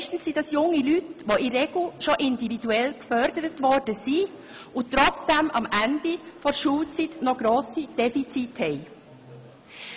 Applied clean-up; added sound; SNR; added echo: none; none; none; none.